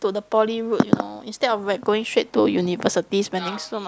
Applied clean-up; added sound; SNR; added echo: none; none; none; none.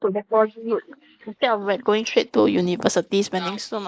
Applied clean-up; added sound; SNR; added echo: neural mask model Resemble Enhance denoiser.